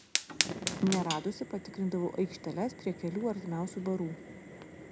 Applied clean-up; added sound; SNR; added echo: none; Fire; 5 dB; none.